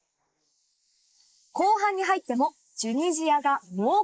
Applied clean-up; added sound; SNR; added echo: neural mask model Resemble Enhance denoiser.